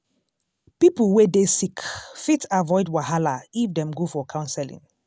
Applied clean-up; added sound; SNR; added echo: none; none; none; none.